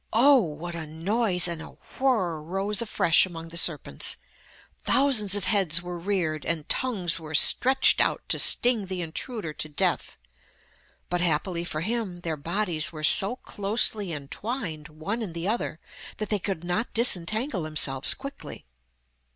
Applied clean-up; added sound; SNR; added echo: none; none; none; none.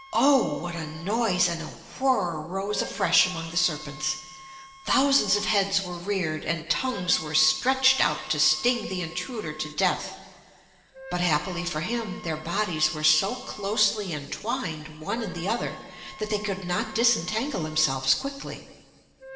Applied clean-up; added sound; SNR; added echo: none; Wind instrument, woodwind instrument; 19 dB; reverberation time 2.0 s.